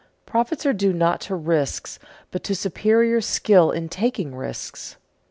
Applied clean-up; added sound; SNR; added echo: none; none; none; none.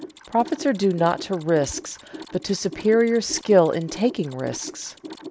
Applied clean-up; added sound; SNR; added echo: none; Mechanisms; 17 dB; none.